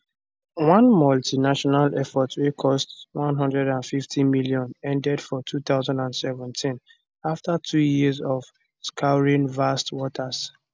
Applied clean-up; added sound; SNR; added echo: none; none; none; none.